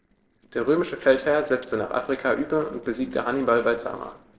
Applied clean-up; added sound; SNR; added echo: neural separator model SepFormer DNS4.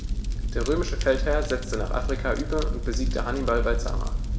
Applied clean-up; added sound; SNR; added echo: none; Fire; -2 dB; reverberation time 2.3 s.